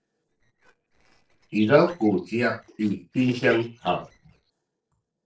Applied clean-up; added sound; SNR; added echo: neural separator model SepFormer DNS4.